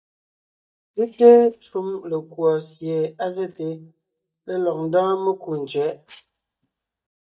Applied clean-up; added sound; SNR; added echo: neural mask model DeepFilterNet 3.